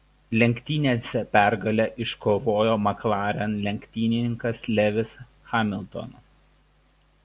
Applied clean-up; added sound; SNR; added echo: none; none; none; none.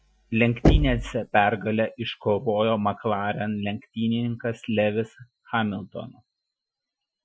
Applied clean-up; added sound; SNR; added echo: classical method Wiener filter.